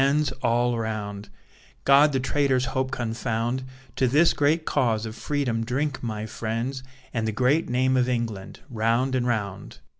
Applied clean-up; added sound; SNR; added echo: none; none; none; none.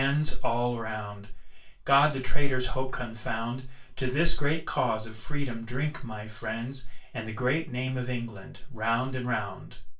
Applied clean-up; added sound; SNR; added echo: none; none; none; reverberation time 0.2 s.